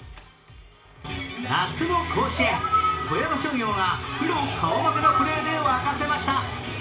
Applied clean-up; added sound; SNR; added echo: none; Animal; 3 dB; reverberation time 0.4 s.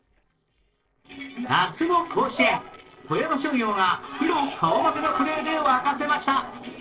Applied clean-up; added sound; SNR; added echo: neural separator model SepFormer DNS4.